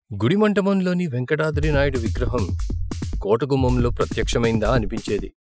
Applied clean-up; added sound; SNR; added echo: classical method Wiener filter.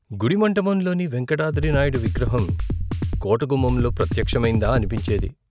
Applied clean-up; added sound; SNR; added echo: none; Drum kit; 1 dB; none.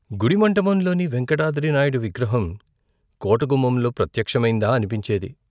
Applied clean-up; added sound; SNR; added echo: none; none; none; none.